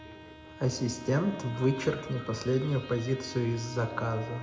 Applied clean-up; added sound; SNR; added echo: none; Bowed string instrument; 15 dB; reverberation time 0.6 s.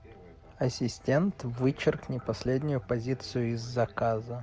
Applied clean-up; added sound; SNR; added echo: none; none; none; none.